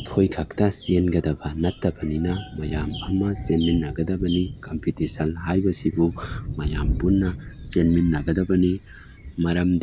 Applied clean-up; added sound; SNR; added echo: none; Thunder; 10 dB; none.